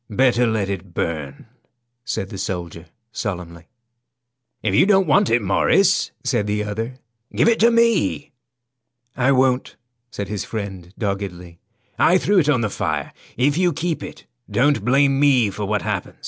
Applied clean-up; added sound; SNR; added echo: none; none; none; none.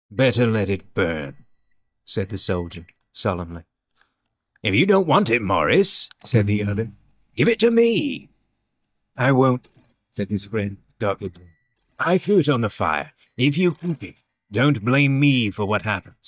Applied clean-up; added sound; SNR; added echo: neural mask model DeepFilterNet 3.